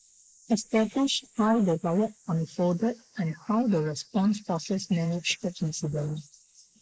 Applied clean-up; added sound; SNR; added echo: neural mask model Resemble Enhance denoiser.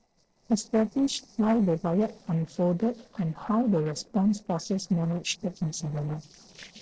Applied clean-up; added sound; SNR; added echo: neural separator model SepFormer DNS4.